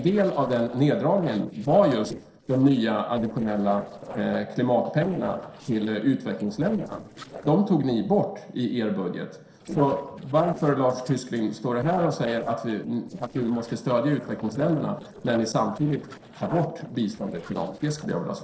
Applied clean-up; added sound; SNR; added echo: neural separator model SepFormer DNS4.